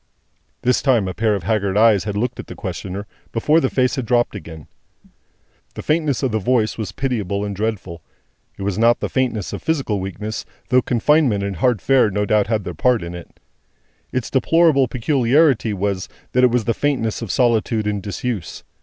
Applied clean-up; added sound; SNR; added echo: none; none; none; none.